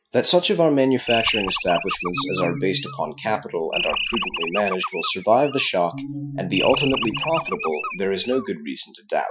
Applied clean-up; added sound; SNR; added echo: classical method Wiener filter.